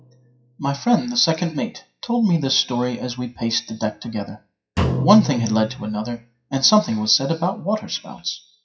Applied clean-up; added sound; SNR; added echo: classical method WPE with log-MMSE.